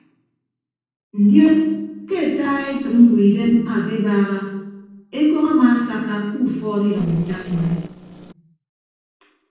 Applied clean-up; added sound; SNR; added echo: neural separator model SepFormer DNS4.